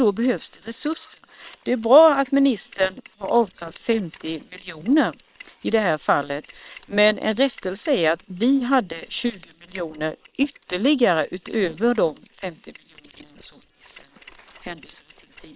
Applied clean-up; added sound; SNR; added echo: neural separator model SepFormer WHAM!.